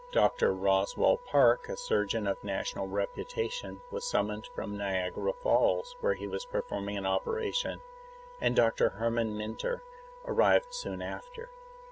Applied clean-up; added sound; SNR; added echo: none; Wind instrument, woodwind instrument; 18 dB; none.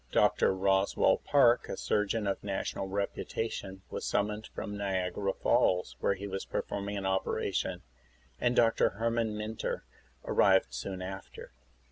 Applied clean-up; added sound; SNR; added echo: none; none; none; none.